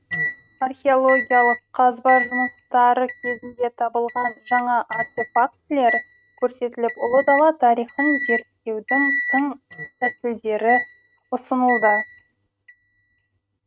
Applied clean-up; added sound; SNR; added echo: neural mask model RNNoise.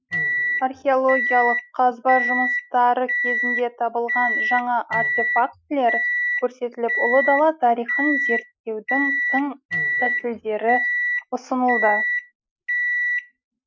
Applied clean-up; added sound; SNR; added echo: classical method Wiener filter.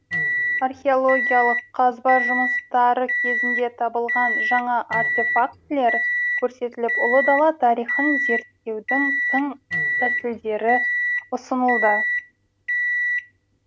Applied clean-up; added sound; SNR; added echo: none; Microwave oven; 1 dB; none.